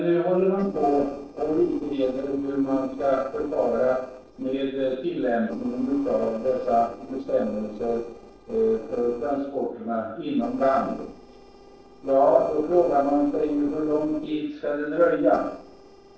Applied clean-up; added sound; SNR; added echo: neural separator model SepFormer DNS4.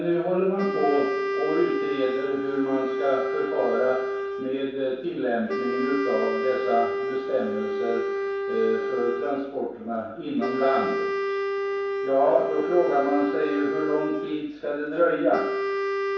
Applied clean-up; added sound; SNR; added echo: none; Wind instrument, woodwind instrument; 2 dB; reverberation time 0.7 s.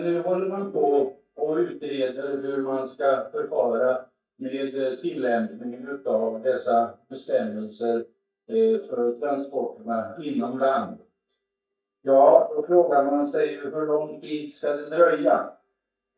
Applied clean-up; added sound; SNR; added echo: neural mask model DeepFilterNet 3.